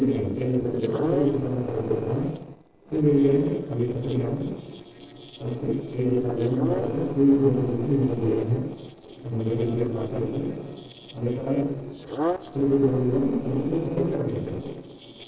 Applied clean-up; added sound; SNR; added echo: neural separator model SepFormer DNS4.